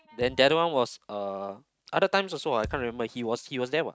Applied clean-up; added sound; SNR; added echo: neural mask model RNNoise.